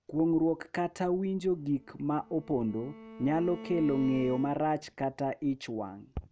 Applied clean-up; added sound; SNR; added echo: none; Bowed string instrument; 16 dB; none.